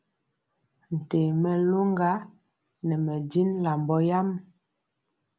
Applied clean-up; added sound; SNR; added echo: none; none; none; none.